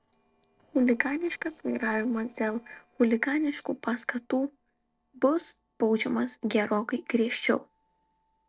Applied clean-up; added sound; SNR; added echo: neural separator model SepFormer DNS4.